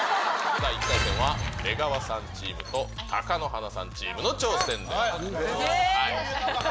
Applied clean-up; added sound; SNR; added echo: none; Shatter; 17 dB; none.